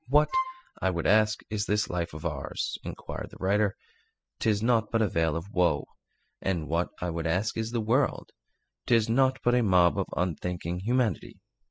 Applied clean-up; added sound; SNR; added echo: classical method spectral subtraction.